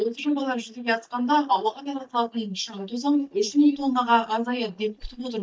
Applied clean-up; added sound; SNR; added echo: neural mask model DeepFilterNet 3.